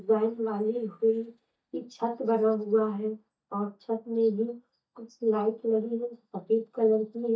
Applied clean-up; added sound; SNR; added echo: neural mask model DeepFilterNet 3.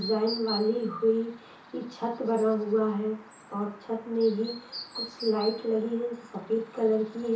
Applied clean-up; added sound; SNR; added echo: none; Chirp, tweet; 15 dB; reverberation time 0.7 s.